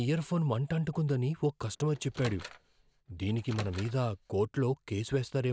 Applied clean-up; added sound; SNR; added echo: none; Microwave oven; 16 dB; none.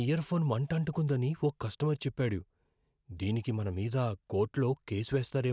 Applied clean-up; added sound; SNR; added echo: none; none; none; none.